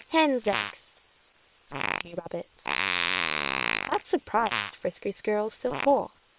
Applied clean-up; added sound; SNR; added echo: neural separator model SepFormer WHAM!.